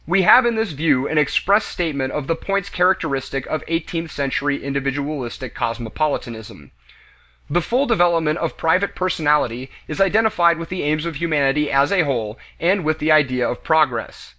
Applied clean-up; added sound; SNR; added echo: none; none; none; none.